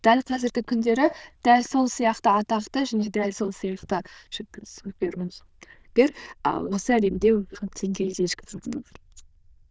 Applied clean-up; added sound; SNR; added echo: neural diffusion model UNIVERSE++.